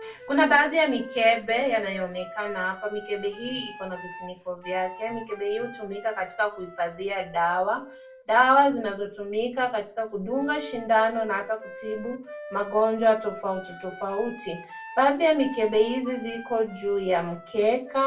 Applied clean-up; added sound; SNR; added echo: none; Wind instrument, woodwind instrument; 16 dB; reverberation time 0.2 s.